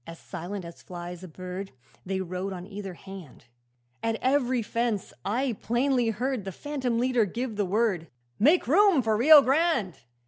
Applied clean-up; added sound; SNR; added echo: none; none; none; none.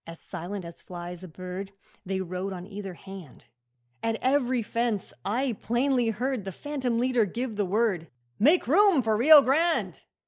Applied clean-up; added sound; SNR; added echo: neural mask model Resemble Enhance denoiser.